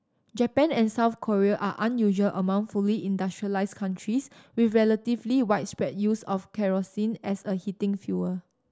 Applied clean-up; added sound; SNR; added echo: none; none; none; none.